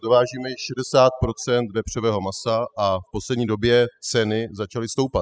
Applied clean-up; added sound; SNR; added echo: classical method spectral subtraction.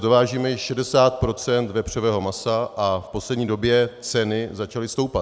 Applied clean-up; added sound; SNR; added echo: none; none; none; none.